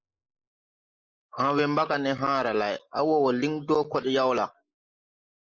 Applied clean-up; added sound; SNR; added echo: neural mask model Resemble Enhance denoiser.